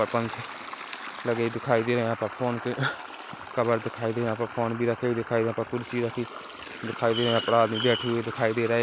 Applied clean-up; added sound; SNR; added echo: none; Bird; 8 dB; none.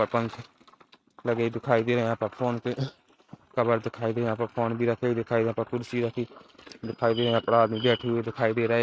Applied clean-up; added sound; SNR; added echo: neural mask model RNNoise.